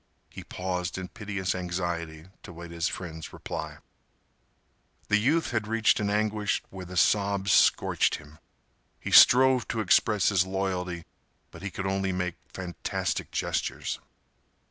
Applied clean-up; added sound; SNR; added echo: none; none; none; none.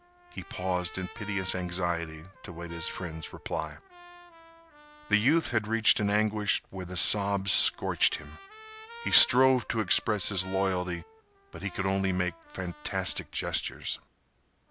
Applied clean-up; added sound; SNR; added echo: none; Trumpet; 20 dB; none.